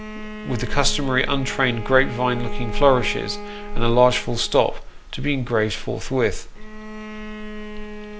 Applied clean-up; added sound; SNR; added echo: none; Bowed string instrument; 14 dB; none.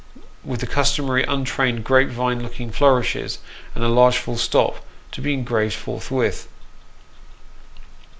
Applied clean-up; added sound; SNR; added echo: none; none; none; none.